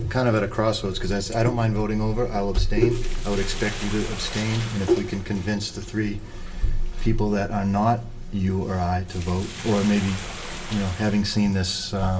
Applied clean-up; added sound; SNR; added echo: none; Bathtub (filling or washing); 18 dB; reverberation time 0.2 s.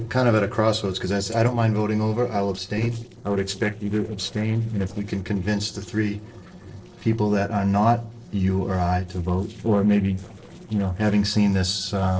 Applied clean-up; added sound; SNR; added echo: neural separator model SepFormer DNS4.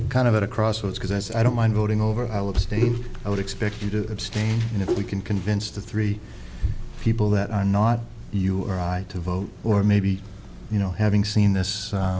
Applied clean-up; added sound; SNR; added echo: none; none; none; none.